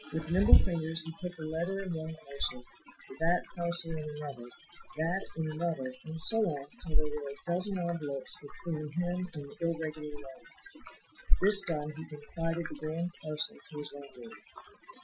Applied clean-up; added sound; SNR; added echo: classical method Wiener filter.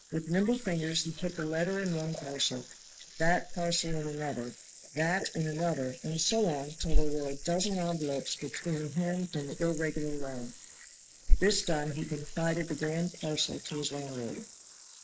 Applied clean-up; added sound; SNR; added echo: neural mask model Resemble Enhance denoiser.